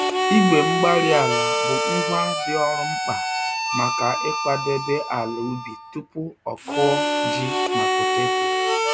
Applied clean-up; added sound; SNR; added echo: none; Harmonica; -2 dB; none.